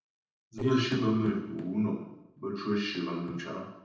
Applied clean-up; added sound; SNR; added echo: neural separator model SepFormer DNS4.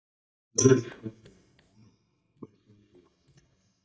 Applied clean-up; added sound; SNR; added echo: neural mask model DeepFilterNet 3.